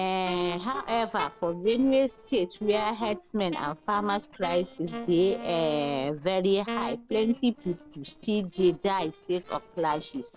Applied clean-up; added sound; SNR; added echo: neural separator model SepFormer DNS4.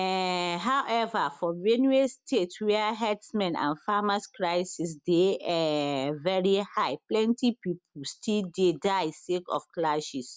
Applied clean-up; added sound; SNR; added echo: none; none; none; none.